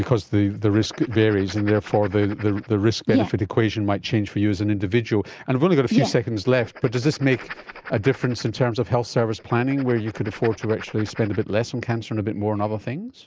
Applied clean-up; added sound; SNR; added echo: none; Writing; 20 dB; none.